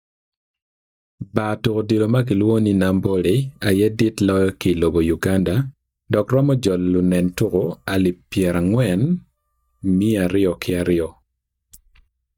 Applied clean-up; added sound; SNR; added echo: neural mask model DeepFilterNet 3.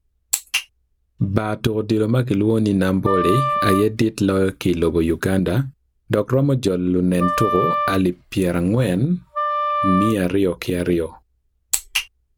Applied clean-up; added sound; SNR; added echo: none; Wind instrument, woodwind instrument; 4 dB; none.